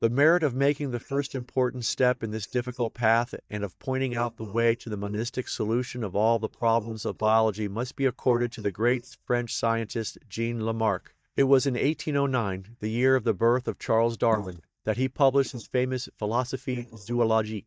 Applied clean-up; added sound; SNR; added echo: neural mask model DeepFilterNet 3.